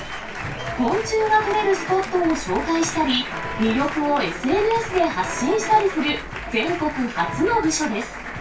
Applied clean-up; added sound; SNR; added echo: none; Applause; 11 dB; reverberation time 0.2 s.